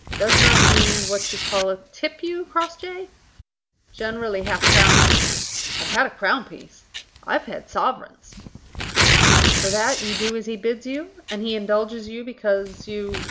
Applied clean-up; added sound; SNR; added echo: none; Tearing; -4 dB; none.